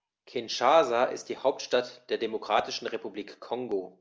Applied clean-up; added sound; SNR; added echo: none; none; none; none.